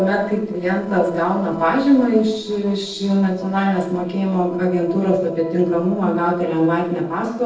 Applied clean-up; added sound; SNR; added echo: neural separator model SepFormer DNS4.